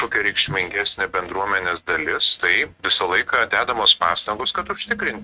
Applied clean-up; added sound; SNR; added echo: neural mask model RNNoise.